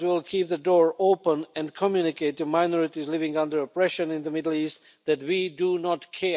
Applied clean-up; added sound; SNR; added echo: none; none; none; none.